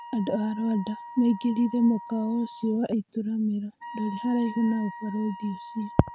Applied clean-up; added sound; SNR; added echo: none; Wind instrument, woodwind instrument; 15 dB; none.